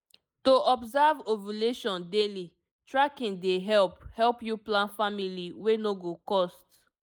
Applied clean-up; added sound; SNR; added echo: neural mask model Resemble Enhance denoiser.